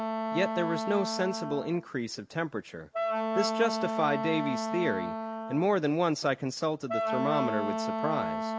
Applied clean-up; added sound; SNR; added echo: none; Wind instrument, woodwind instrument; 2 dB; none.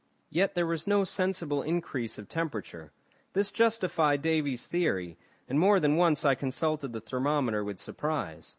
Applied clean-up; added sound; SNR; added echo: none; none; none; none.